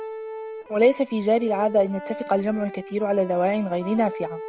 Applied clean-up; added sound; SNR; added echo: none; Accordion; 13 dB; none.